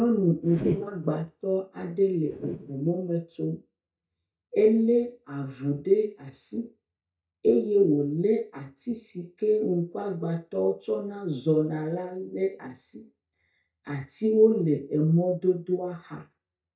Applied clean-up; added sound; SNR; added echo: neural mask model DeepFilterNet 3.